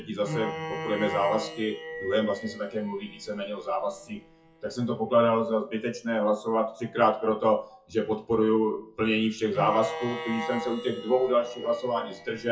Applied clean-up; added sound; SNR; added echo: classical method WPE with log-MMSE.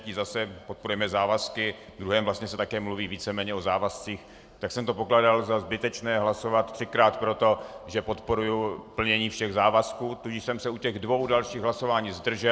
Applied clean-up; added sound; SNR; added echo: none; none; none; none.